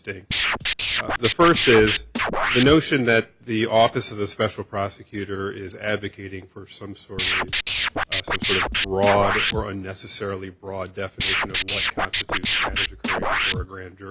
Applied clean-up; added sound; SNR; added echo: none; Scratching (performance technique); -1 dB; none.